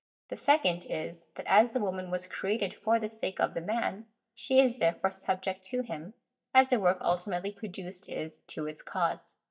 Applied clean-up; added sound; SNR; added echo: neural mask model DeepFilterNet 3.